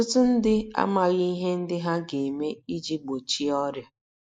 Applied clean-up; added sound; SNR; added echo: neural mask model Resemble Enhance denoiser.